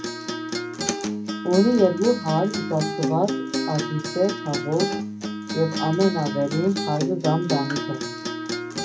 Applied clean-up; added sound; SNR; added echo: none; Acoustic guitar; 4 dB; reverberation time 0.4 s.